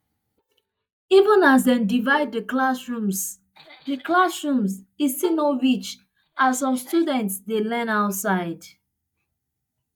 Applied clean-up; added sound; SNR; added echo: neural mask model DeepFilterNet 3.